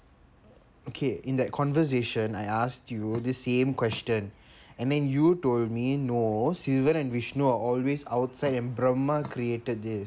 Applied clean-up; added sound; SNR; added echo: none; Drip; 18 dB; none.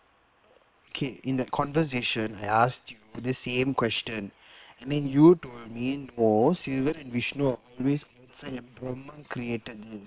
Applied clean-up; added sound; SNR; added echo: neural separator model SepFormer WHAM!.